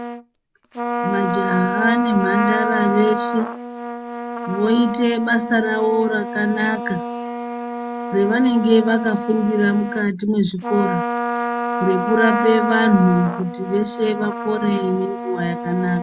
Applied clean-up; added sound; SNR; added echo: none; Trumpet; 5 dB; none.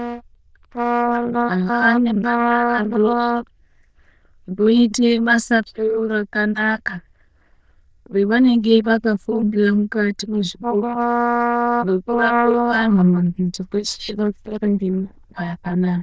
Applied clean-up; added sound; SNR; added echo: neural diffusion model UNIVERSE++.